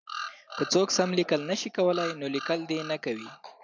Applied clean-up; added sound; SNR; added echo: none; Bird vocalization, bird call, bird song; 13 dB; none.